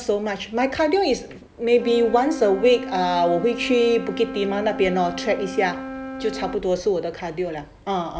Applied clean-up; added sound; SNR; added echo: none; Wind instrument, woodwind instrument; 12 dB; none.